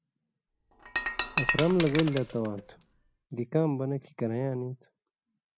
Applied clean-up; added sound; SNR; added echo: none; Shatter; 1 dB; none.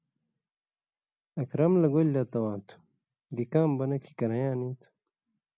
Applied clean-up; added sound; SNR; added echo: none; none; none; none.